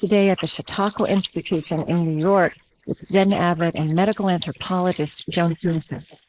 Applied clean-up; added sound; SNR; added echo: neural mask model Resemble Enhance denoiser.